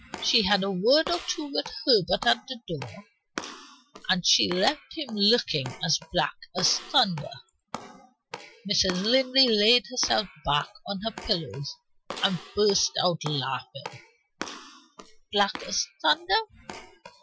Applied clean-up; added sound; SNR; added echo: classical method Wiener filter.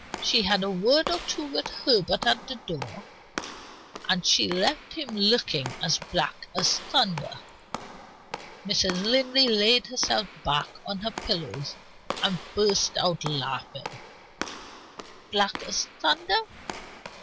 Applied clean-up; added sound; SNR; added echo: none; Walk, footsteps / Slam; 12 dB; none.